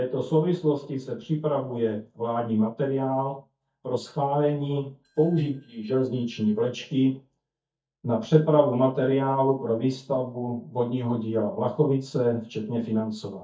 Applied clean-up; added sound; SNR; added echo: neural mask model DeepFilterNet 3.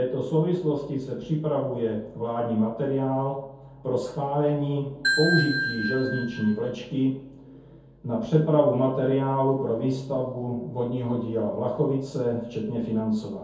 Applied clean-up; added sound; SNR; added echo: none; Ringtone / Bell; 2 dB; reverberation time 0.6 s.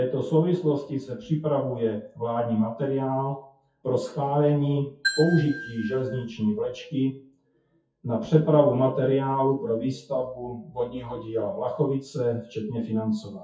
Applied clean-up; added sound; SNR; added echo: classical method WPE with log-MMSE.